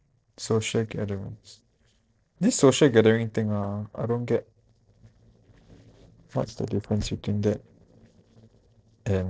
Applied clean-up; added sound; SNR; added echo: neural separator model SepFormer DNS4.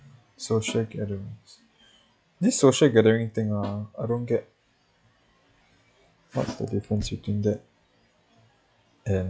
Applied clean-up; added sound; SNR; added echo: classical method log-MMSE.